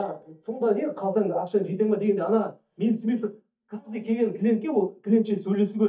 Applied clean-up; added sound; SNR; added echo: neural mask model DeepFilterNet 3.